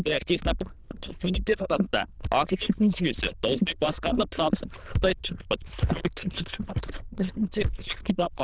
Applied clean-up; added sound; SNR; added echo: neural diffusion model UNIVERSE++.